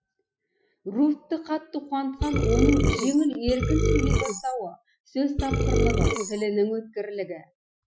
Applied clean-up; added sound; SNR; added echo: classical method Wiener filter.